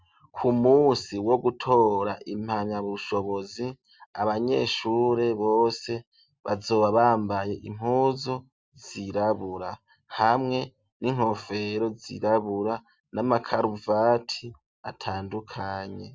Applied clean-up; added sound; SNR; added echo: none; none; none; none.